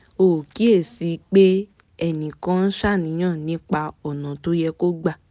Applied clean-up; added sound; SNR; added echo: none; none; none; none.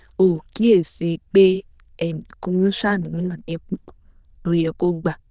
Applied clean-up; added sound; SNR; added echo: neural diffusion model UNIVERSE++.